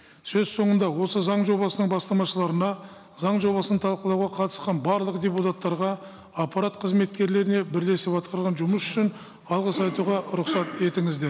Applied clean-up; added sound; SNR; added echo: none; none; none; none.